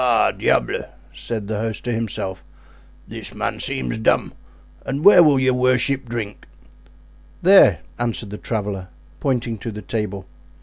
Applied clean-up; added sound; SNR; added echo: none; none; none; none.